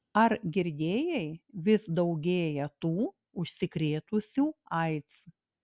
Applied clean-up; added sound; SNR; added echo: none; none; none; none.